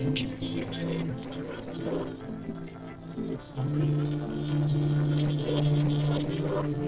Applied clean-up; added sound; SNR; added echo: neural separator model SepFormer DNS4.